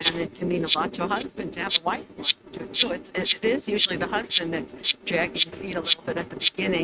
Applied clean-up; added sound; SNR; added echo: neural mask model RNNoise.